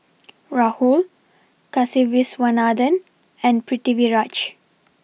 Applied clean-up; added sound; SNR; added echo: none; none; none; none.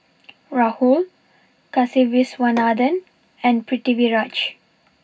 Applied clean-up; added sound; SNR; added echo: none; Hammer; 17 dB; reverberation time 0.4 s.